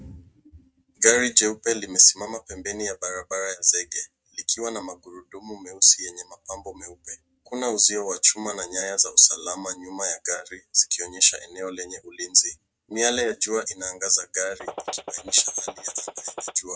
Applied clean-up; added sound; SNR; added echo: neural mask model RNNoise.